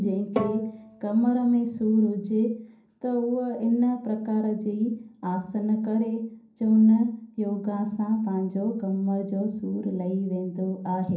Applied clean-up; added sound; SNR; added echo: none; Bowed string instrument; 10 dB; reverberation time 0.6 s.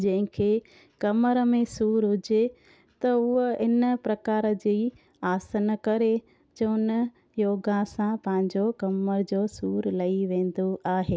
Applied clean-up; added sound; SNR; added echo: none; none; none; none.